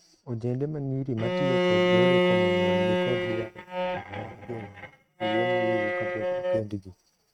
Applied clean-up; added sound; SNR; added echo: neural mask model RNNoise.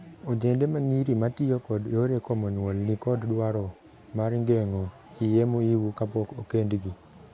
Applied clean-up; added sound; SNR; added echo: none; none; none; none.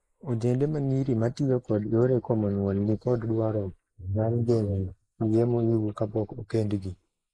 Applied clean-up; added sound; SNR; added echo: neural mask model Resemble Enhance denoiser.